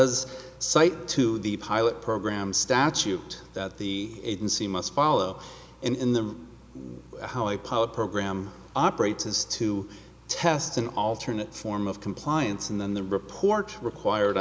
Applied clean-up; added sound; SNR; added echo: none; none; none; none.